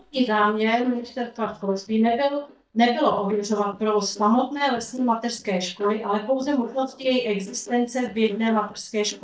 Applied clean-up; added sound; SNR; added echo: neural mask model DeepFilterNet 3.